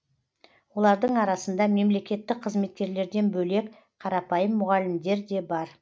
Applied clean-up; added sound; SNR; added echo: none; none; none; none.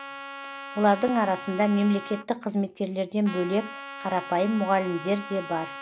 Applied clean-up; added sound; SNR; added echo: none; Trumpet; 13 dB; none.